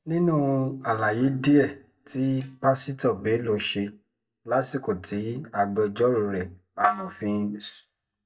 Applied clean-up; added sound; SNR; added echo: neural mask model DeepFilterNet 3.